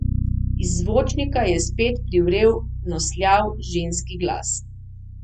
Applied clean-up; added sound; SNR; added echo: none; Bass guitar; 3 dB; none.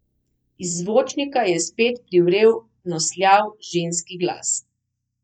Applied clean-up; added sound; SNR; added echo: neural mask model DeepFilterNet 3.